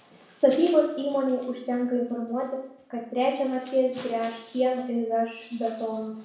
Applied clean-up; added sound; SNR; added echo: none; none; none; reverberation time 0.6 s.